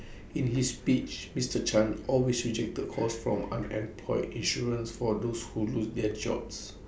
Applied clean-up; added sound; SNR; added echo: none; none; none; none.